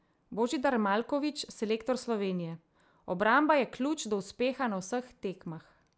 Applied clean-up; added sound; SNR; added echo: none; none; none; none.